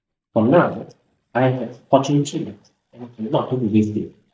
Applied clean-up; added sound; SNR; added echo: neural mask model DeepFilterNet 3.